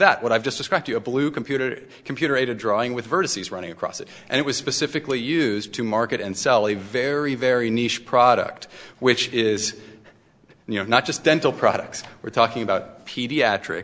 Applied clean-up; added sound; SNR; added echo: none; none; none; none.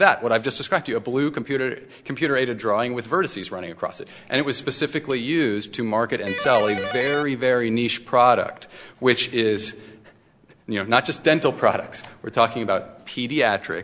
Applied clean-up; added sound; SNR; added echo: none; Electric guitar; 5 dB; none.